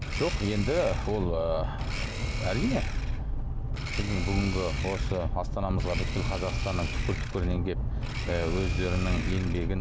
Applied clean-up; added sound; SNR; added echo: none; Domestic sounds, home sounds; 12 dB; none.